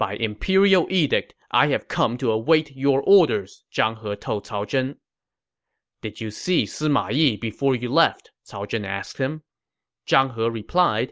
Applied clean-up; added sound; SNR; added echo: none; none; none; none.